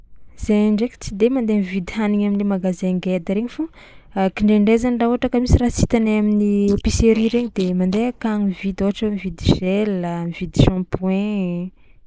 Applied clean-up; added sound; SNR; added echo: neural mask model Resemble Enhance denoiser.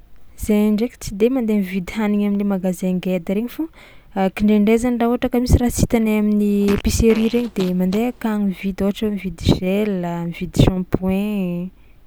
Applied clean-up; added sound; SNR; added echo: none; Fart; 15 dB; none.